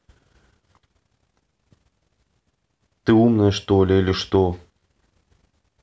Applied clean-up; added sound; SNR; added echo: none; none; none; none.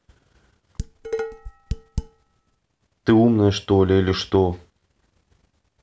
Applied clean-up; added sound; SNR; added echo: none; Dishes, pots, and pans; 8 dB; none.